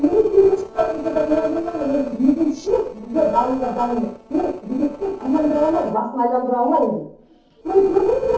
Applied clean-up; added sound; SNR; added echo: neural separator model SepFormer DNS4.